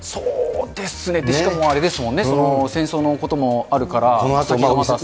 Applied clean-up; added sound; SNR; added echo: none; Telephone; 15 dB; none.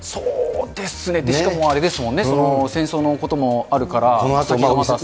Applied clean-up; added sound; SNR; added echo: none; none; none; none.